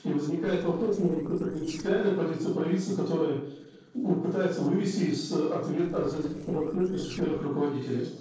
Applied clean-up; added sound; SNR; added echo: neural separator model SepFormer DNS4.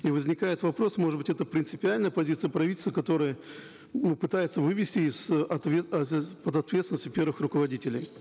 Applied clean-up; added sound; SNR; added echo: none; none; none; none.